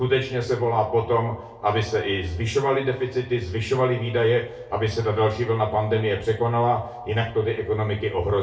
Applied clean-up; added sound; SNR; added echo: none; none; none; reverberation time 0.3 s.